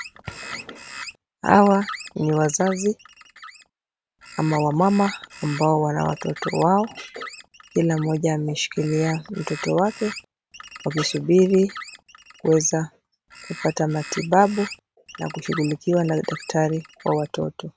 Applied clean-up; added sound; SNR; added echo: none; Bird; 16 dB; none.